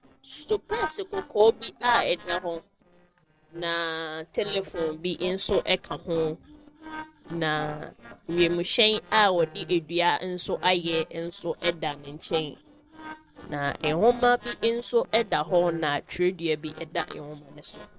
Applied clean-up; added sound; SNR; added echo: neural separator model SepFormer DNS4.